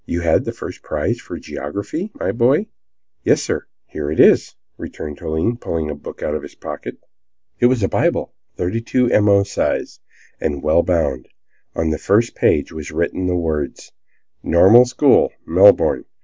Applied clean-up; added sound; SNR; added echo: none; none; none; none.